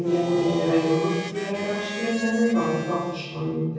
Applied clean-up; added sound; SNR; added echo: none; Harmonica; 11 dB; reverberation time 1.3 s.